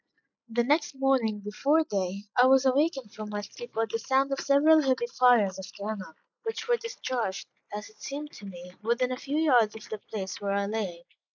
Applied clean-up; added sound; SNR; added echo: neural mask model Resemble Enhance denoiser.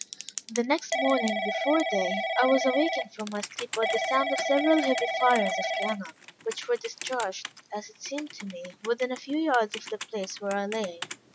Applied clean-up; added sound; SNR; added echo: none; Telephone / Typing; 4 dB; none.